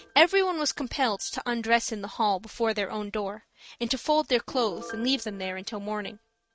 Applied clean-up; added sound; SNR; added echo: neural mask model RNNoise.